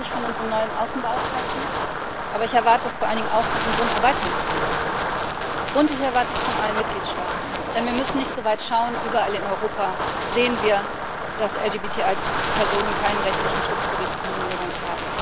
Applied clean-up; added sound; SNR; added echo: none; Wind; 0 dB; none.